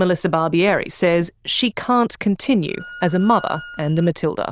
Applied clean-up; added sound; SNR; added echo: neural diffusion model UNIVERSE++.